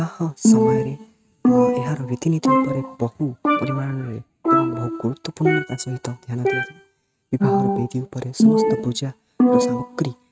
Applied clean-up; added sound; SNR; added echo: neural mask model RNNoise.